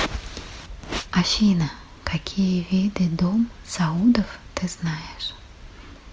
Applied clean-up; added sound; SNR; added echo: none; none; none; none.